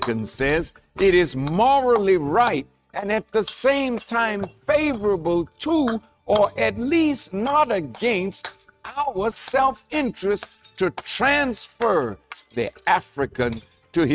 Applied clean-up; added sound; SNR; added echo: neural mask model RNNoise.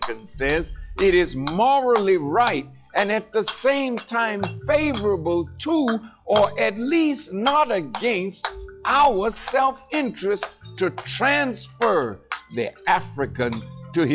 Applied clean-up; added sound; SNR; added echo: classical method log-MMSE.